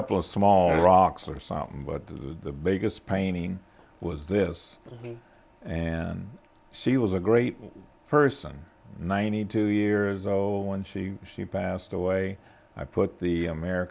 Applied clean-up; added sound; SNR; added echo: none; none; none; none.